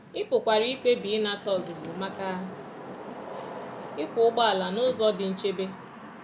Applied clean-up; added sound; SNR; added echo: none; Wind / Rain; 13 dB; none.